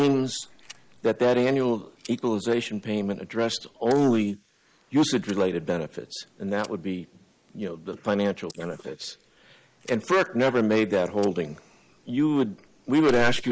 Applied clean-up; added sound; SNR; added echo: neural mask model Resemble Enhance denoiser.